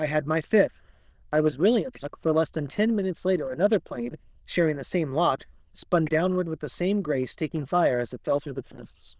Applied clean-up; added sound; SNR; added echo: neural diffusion model UNIVERSE++.